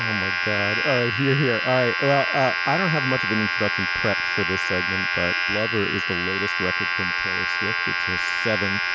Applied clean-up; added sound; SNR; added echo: none; Domestic sounds, home sounds; -2 dB; none.